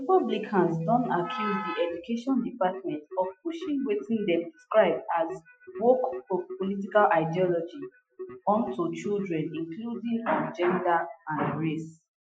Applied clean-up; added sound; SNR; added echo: classical method Wiener filter.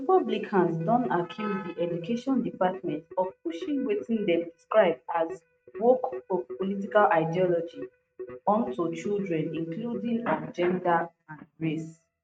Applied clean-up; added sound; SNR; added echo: neural mask model RNNoise.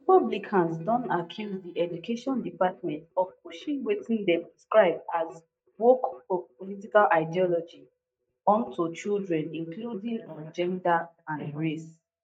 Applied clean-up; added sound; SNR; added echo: neural mask model DeepFilterNet 3.